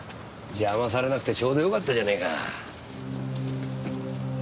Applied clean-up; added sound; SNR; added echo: none; none; none; none.